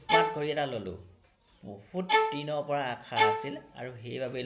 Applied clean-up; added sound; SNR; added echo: none; Bowed string instrument; -4 dB; none.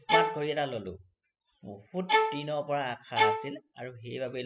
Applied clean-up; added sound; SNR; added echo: classical method spectral subtraction.